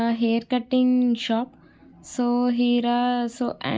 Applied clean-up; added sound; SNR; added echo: none; none; none; none.